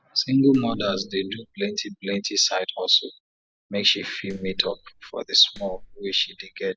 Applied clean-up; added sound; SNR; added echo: none; Clapping; 18 dB; none.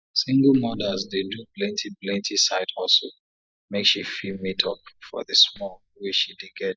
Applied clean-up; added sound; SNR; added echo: neural mask model DeepFilterNet 3.